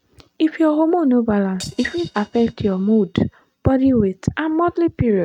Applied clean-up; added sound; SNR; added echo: neural mask model RNNoise.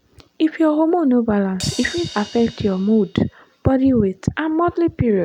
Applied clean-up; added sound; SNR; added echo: none; Crash cymbal; 18 dB; none.